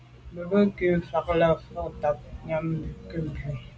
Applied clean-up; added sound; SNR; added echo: none; Piano; 19 dB; none.